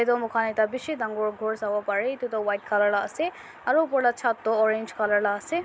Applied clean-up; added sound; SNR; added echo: none; none; none; none.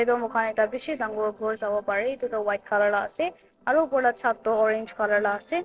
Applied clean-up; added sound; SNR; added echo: neural separator model SepFormer DNS4.